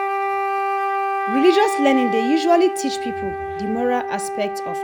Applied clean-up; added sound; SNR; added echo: none; Wind instrument, woodwind instrument; 2 dB; none.